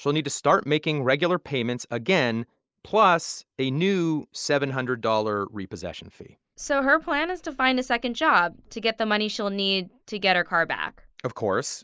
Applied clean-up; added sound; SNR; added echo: neural mask model Resemble Enhance denoiser.